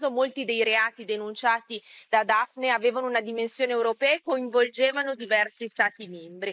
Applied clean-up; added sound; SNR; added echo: neural mask model Resemble Enhance denoiser.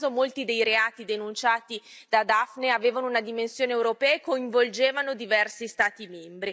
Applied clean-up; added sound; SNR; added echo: none; none; none; none.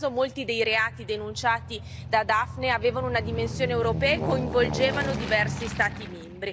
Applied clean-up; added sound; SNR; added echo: none; Aircraft; 6 dB; none.